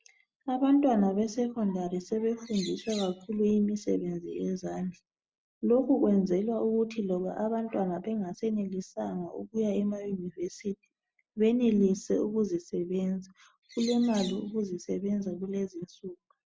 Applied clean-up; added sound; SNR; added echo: none; Bird; 15 dB; none.